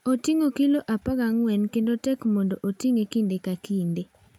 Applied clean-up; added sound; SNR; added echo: none; none; none; none.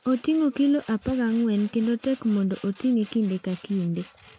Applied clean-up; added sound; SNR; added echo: none; Sawing; 20 dB; none.